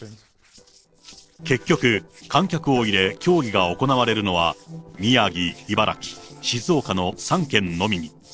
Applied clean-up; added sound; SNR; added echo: neural separator model SepFormer DNS4.